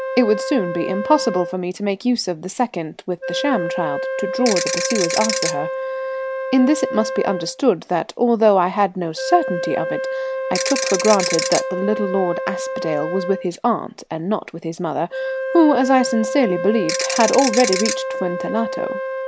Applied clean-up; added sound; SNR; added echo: none; Ratchet, pawl / Percussion + Wind instrument, woodwind instrument; 5 dB; none.